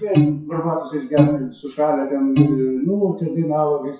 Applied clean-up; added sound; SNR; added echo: classical method WPE with log-MMSE.